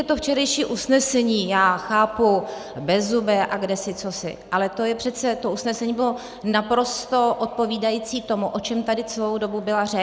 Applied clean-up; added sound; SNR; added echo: none; none; none; none.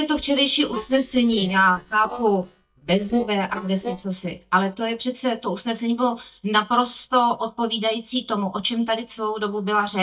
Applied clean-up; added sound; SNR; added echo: neural mask model DeepFilterNet 3.